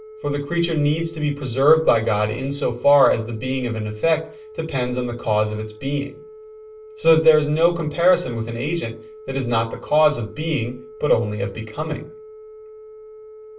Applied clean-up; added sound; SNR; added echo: none; Telephone; 19 dB; reverberation time 0.3 s.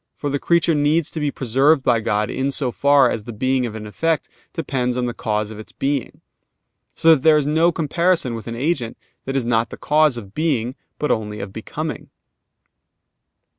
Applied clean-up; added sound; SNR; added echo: none; none; none; none.